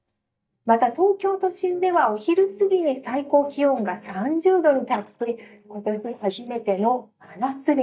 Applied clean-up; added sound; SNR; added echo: neural mask model DeepFilterNet 3.